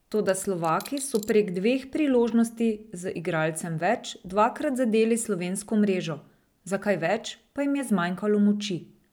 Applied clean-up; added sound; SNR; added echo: none; Coin (dropping); 20 dB; none.